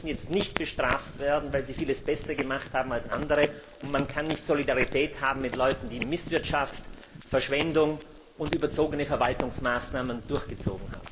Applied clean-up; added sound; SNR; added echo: neural mask model Resemble Enhance denoiser.